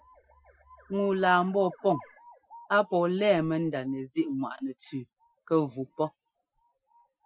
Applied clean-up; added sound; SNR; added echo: classical method Wiener filter.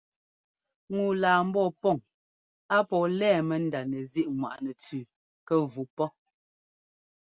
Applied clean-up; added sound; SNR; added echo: none; none; none; none.